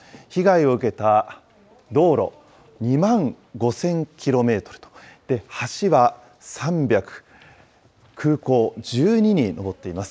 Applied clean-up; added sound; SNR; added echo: none; none; none; none.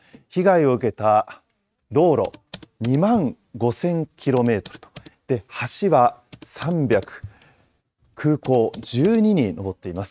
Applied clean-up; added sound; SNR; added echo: neural mask model RNNoise.